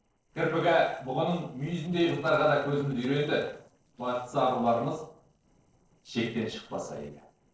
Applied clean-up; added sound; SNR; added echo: neural separator model SepFormer DNS4.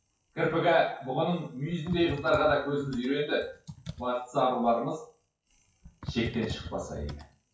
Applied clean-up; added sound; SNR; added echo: classical method WPE with log-MMSE.